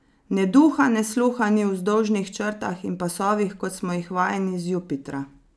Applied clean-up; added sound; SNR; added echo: none; none; none; none.